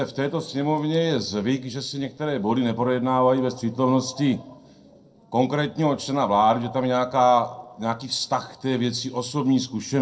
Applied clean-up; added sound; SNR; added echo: neural separator model SepFormer DNS4.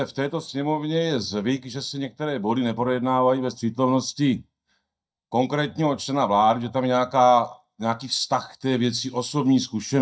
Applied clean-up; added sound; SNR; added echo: neural mask model DeepFilterNet 3.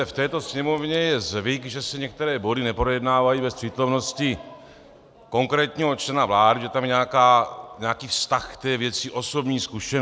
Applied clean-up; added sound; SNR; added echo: none; none; none; none.